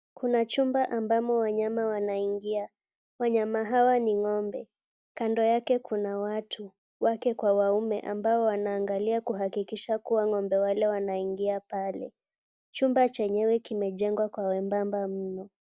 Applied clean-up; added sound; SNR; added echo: none; none; none; none.